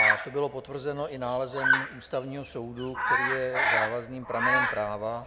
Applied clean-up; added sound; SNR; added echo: none; Bird vocalization, bird call, bird song; -3 dB; none.